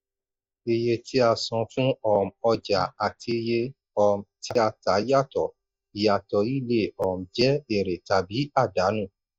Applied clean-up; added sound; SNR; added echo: neural mask model DeepFilterNet 3.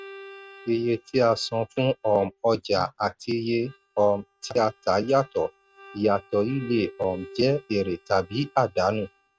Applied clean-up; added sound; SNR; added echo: neural mask model RNNoise.